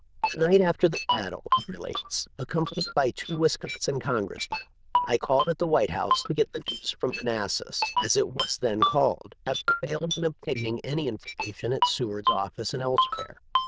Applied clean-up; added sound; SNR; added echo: neural diffusion model UNIVERSE++.